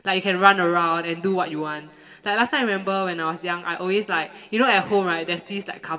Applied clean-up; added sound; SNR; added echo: none; none; none; reverberation time 1.3 s.